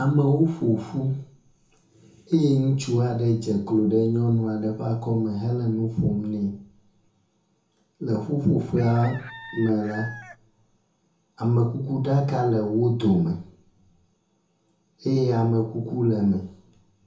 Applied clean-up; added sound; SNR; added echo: none; Chicken, rooster; 18 dB; reverberation time 0.6 s.